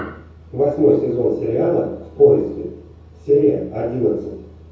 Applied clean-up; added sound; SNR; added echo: none; none; none; reverberation time 0.6 s.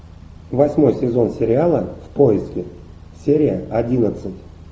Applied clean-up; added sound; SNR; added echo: none; none; none; none.